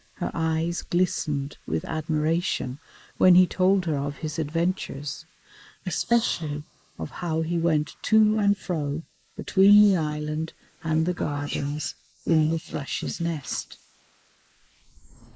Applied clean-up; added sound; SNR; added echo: neural mask model Resemble Enhance denoiser.